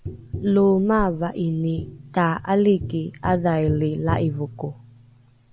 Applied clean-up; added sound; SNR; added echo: none; Tap; 11 dB; none.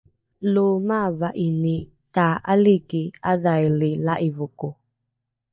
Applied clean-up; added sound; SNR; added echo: neural mask model DeepFilterNet 3.